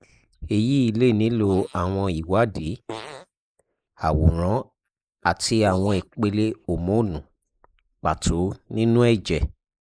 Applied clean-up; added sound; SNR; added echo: neural mask model Resemble Enhance denoiser.